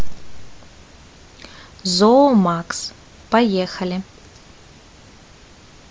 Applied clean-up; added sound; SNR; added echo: none; none; none; none.